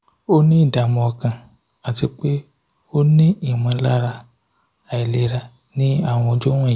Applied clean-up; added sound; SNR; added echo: none; none; none; none.